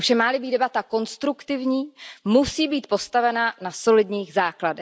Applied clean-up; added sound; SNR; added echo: none; none; none; none.